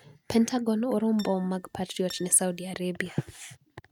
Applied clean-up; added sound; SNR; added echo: neural mask model RNNoise.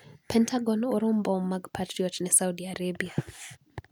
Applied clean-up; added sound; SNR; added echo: none; none; none; none.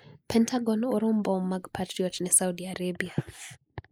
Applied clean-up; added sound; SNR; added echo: neural mask model Resemble Enhance denoiser.